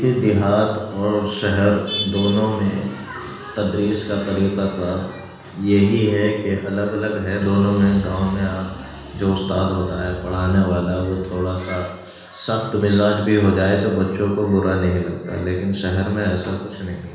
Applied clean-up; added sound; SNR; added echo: none; Piano; 16 dB; reverberation time 1.1 s.